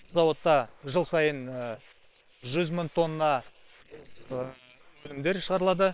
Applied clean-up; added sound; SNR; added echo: neural separator model SepFormer WHAM!.